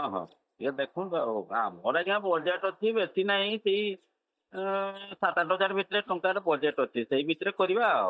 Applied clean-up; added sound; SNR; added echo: neural mask model DeepFilterNet 3.